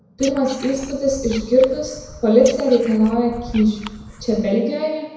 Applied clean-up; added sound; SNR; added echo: none; Frog; 17 dB; reverberation time 0.9 s.